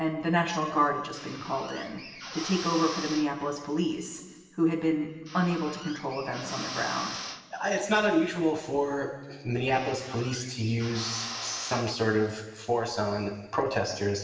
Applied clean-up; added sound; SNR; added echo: none; Drill; 13 dB; reverberation time 1.4 s.